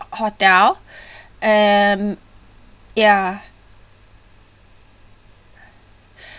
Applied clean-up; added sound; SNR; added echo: none; none; none; none.